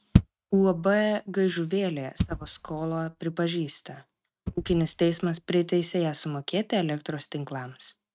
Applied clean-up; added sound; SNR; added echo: neural mask model RNNoise.